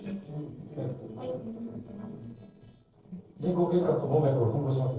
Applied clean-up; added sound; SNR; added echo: neural separator model SepFormer DNS4.